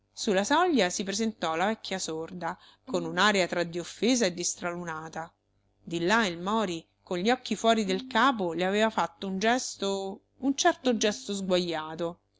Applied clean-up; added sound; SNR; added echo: none; Bowed string instrument; 17 dB; none.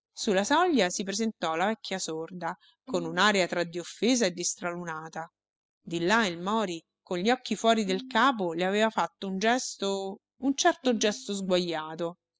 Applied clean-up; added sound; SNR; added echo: classical method spectral subtraction.